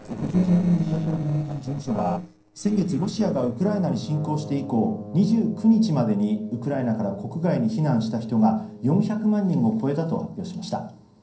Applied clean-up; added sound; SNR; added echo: neural separator model SepFormer DNS4.